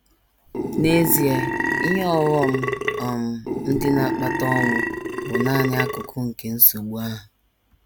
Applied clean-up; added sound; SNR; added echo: none; Burping, eructation; 2 dB; none.